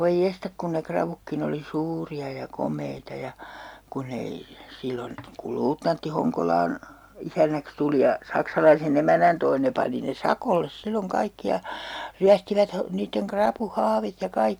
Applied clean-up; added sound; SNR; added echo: none; none; none; none.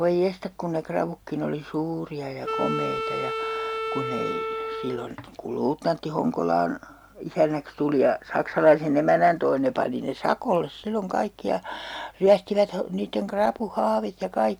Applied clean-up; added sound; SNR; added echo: none; Wind instrument, woodwind instrument; 5 dB; none.